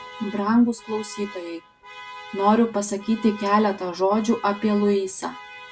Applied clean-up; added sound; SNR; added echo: none; Alarm; 18 dB; none.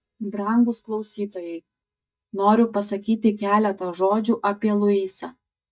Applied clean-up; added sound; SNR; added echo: neural mask model DeepFilterNet 3.